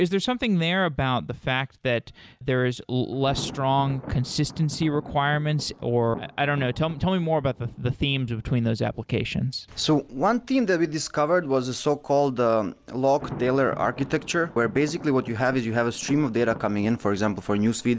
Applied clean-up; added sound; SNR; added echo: none; Thunder; 18 dB; none.